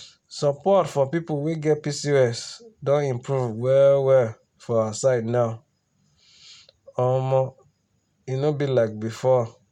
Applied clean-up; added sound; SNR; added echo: none; none; none; none.